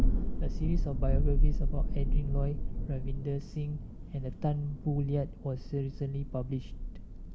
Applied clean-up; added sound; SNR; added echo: none; Thunder; -5 dB; none.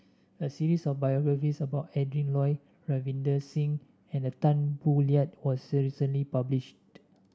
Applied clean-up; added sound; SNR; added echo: none; none; none; none.